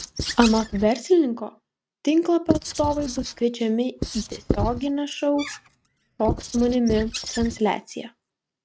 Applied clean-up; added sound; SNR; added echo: neural mask model RNNoise.